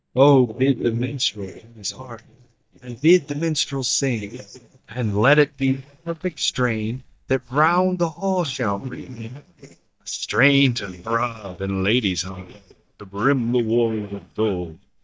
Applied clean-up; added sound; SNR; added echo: neural mask model DeepFilterNet 3.